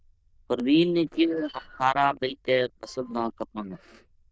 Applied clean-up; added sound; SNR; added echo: neural diffusion model UNIVERSE++.